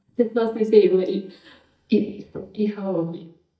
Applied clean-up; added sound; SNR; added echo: neural mask model DeepFilterNet 3.